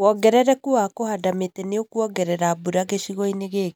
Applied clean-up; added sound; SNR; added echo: none; none; none; none.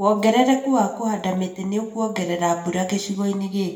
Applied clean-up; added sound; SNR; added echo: none; none; none; reverberation time 0.6 s.